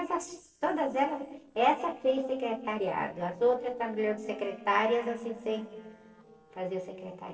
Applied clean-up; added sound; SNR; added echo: neural separator model SepFormer DNS4.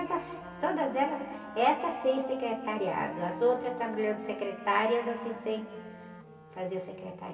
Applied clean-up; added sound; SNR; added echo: none; Wind instrument, woodwind instrument; 14 dB; reverberation time 2.4 s.